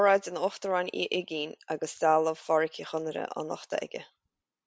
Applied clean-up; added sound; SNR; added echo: none; none; none; none.